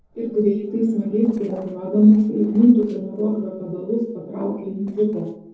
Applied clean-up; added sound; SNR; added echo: neural separator model SepFormer DNS4.